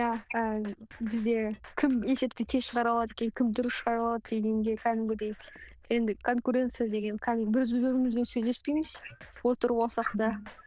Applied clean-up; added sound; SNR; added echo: neural diffusion model UNIVERSE++.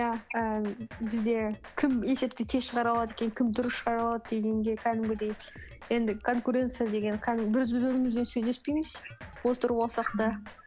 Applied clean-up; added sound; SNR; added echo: none; Drum kit; 18 dB; none.